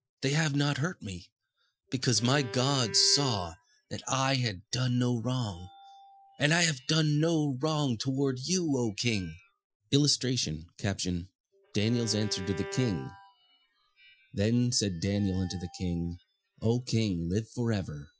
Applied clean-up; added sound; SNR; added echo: classical method Wiener filter.